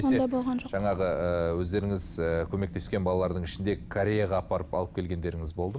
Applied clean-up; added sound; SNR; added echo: none; Wind; 15 dB; none.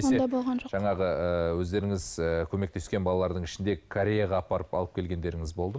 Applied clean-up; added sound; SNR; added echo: none; none; none; none.